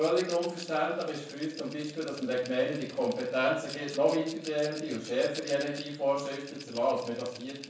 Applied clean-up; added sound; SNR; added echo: none; Rattle; 16 dB; reverberation time 0.6 s.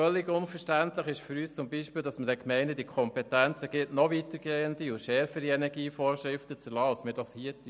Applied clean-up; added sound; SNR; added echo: none; none; none; none.